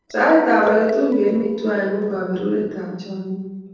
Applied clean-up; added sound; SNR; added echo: neural separator model SepFormer DNS4.